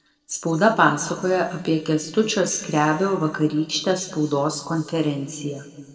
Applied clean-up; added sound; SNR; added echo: neural separator model SepFormer DNS4.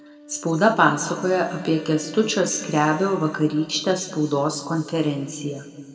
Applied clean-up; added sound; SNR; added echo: none; Wind instrument, woodwind instrument; 20 dB; reverberation time 1.9 s.